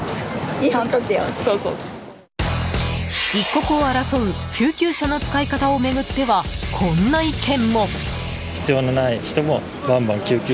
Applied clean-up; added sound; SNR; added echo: none; none; none; none.